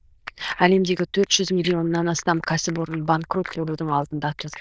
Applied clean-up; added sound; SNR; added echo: neural diffusion model UNIVERSE++.